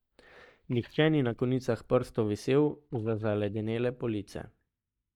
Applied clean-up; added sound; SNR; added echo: neural mask model DeepFilterNet 3.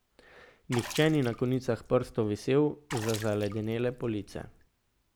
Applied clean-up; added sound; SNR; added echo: none; Water / Splash, splatter; 14 dB; none.